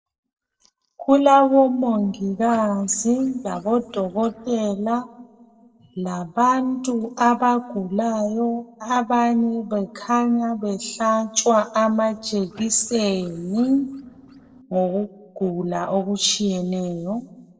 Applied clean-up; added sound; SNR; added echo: neural separator model SepFormer DNS4.